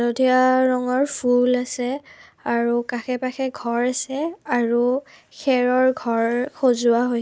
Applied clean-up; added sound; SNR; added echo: none; none; none; none.